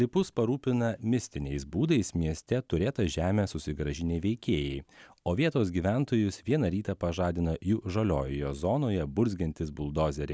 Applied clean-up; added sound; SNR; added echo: none; none; none; none.